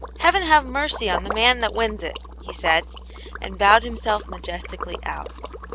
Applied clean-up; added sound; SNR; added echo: none; Liquid; 13 dB; none.